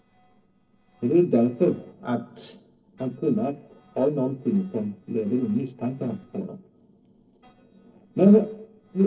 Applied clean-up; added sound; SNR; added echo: neural separator model SepFormer DNS4.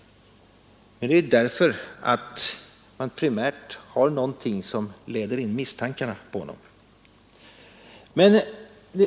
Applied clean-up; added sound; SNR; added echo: none; none; none; none.